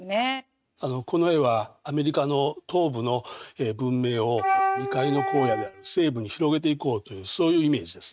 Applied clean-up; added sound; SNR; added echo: neural mask model RNNoise.